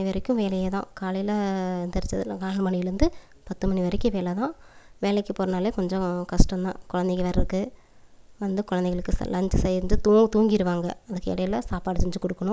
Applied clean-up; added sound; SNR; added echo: none; none; none; none.